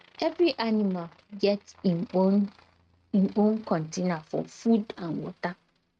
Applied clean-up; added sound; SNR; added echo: neural mask model RNNoise.